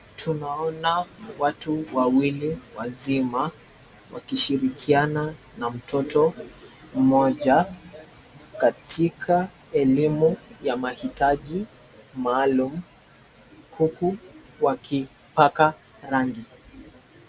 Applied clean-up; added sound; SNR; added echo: none; none; none; none.